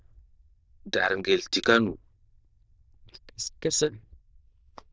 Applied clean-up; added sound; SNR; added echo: neural diffusion model UNIVERSE++.